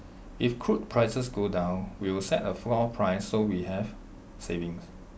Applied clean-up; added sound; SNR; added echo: none; none; none; none.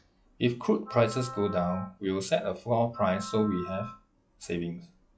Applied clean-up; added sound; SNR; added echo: classical method log-MMSE.